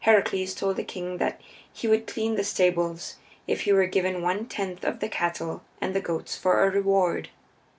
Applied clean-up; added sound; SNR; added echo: none; none; none; none.